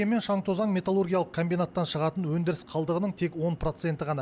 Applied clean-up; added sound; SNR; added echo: none; none; none; none.